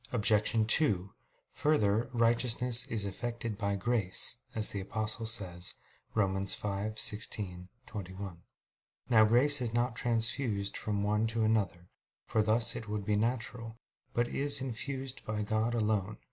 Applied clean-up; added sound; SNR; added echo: none; none; none; none.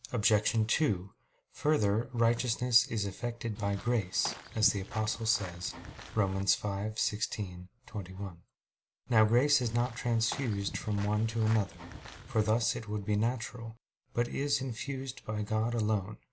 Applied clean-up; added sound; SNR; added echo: none; Walk, footsteps / Bird vocalization, bird call, bird song; 14 dB; none.